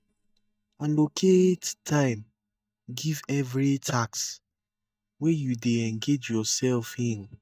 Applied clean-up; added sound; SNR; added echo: neural mask model DeepFilterNet 3.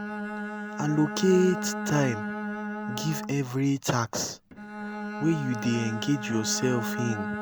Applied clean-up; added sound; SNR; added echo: none; Bowed string instrument; 6 dB; none.